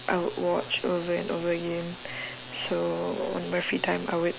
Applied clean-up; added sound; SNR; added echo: none; none; none; none.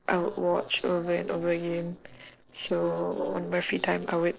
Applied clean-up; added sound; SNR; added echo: neural separator model SepFormer DNS4.